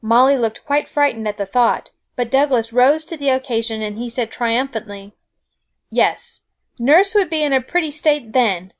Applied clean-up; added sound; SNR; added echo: none; none; none; none.